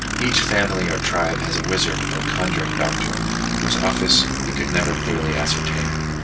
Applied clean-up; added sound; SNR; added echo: none; Aircraft; 0 dB; reverberation time 0.2 s.